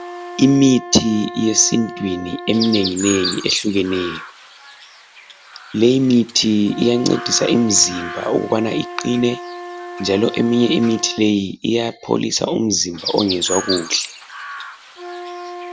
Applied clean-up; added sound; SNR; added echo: none; Wind instrument, woodwind instrument + Chirp, tweet; 11 dB; none.